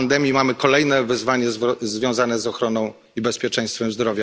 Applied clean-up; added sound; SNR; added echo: none; none; none; none.